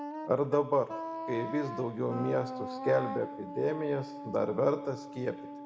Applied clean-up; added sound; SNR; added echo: none; Wind instrument, woodwind instrument; 8 dB; reverberation time 1.0 s.